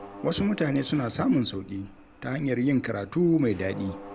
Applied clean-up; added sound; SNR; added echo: none; Mechanisms; 19 dB; none.